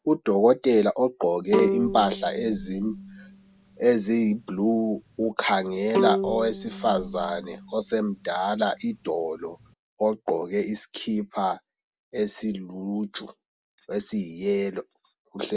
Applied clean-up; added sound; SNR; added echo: none; Bowed string instrument; 6 dB; none.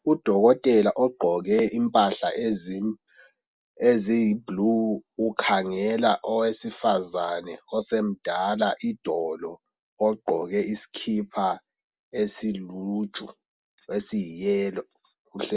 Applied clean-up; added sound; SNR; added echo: none; none; none; none.